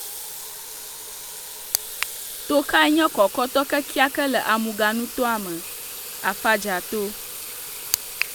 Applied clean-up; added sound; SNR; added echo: none; Sink (filling or washing) / Water tap, faucet; 10 dB; none.